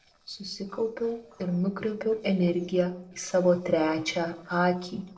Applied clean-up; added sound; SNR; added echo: neural separator model SepFormer DNS4.